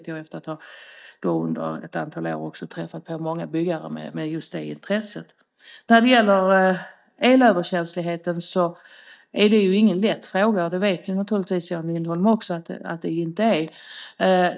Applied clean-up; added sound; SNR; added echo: neural mask model DeepFilterNet 3.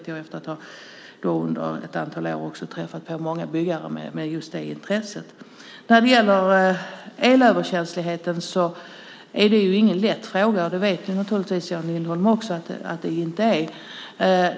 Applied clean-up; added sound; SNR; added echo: none; none; none; none.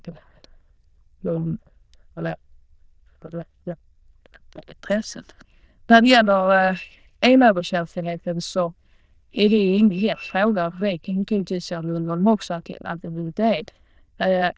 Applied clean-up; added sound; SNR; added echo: neural diffusion model UNIVERSE++.